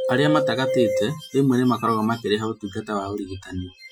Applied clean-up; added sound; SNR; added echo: classical method Wiener filter.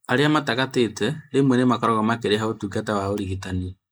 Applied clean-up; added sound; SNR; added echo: neural mask model Resemble Enhance denoiser.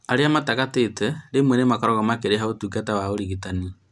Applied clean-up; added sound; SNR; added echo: none; none; none; none.